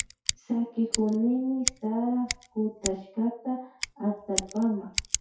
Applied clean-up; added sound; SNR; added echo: classical method WPE with log-MMSE.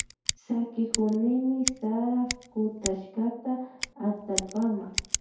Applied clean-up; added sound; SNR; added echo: none; Scissors; 7 dB; reverberation time 2.3 s.